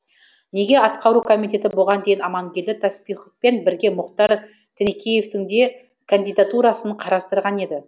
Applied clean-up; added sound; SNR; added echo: none; none; none; none.